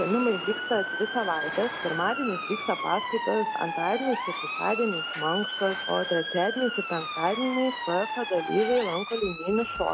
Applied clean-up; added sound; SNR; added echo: none; Motor vehicle (road) / Siren; 5 dB; none.